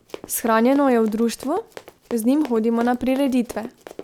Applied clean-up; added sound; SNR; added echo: none; Run; 19 dB; none.